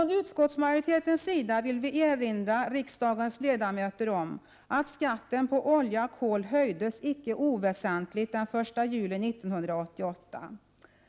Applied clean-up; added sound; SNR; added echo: none; none; none; none.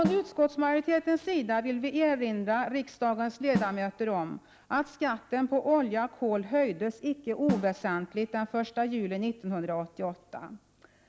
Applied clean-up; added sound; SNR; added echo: none; Drum; 12 dB; none.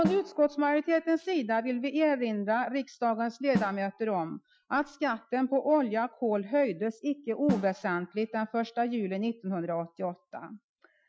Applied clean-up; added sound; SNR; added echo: classical method Wiener filter.